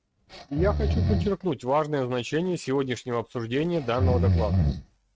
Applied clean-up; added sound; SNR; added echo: neural mask model RNNoise.